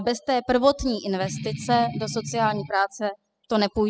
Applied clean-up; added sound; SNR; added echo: classical method spectral subtraction.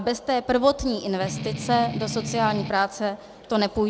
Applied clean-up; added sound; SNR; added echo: none; Strum; 7 dB; none.